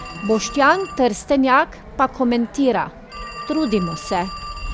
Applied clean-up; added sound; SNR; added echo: none; Telephone; 13 dB; none.